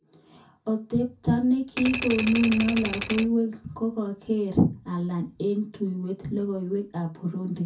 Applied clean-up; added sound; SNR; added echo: none; Typewriter; 6 dB; reverberation time 0.3 s.